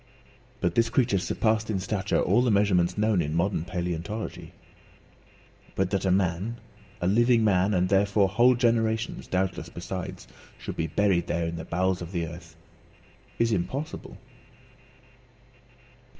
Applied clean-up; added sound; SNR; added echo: none; none; none; reverberation time 0.4 s.